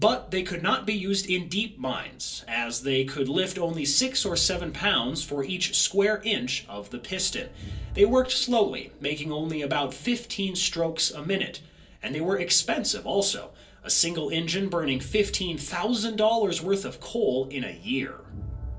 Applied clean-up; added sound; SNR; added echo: none; Crowd; 18 dB; reverberation time 0.3 s.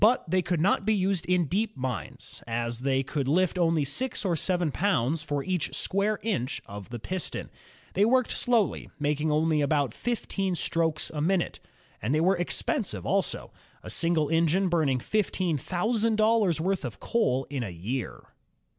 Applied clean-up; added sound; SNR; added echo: none; none; none; none.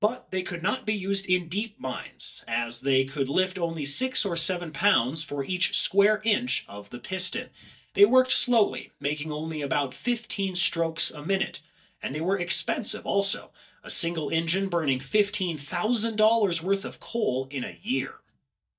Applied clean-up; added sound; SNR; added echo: neural mask model DeepFilterNet 3.